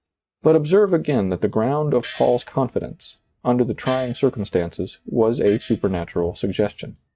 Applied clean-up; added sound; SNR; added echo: neural mask model RNNoise.